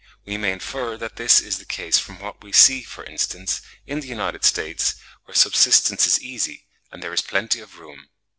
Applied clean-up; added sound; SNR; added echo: none; none; none; none.